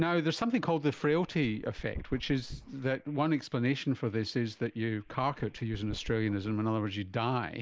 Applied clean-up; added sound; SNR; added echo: neural mask model Resemble Enhance denoiser.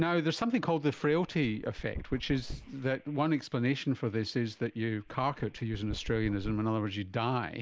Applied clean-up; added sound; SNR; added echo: none; Dog; 14 dB; none.